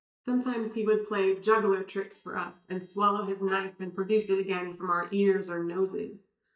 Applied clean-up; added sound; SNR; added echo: neural mask model DeepFilterNet 3.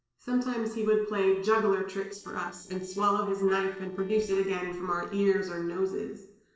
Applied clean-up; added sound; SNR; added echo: neural separator model SepFormer DNS4.